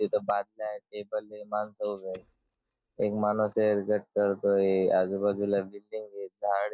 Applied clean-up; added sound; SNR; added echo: neural mask model DeepFilterNet 3.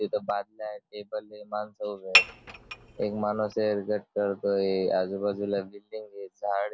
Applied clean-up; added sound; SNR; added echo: none; Dishes, pots, and pans / Chink, clink; -2 dB; none.